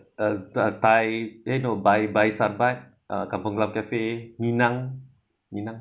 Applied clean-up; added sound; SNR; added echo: none; none; none; none.